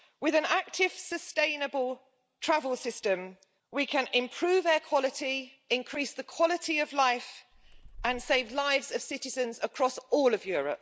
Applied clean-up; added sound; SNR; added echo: none; Bird; 17 dB; none.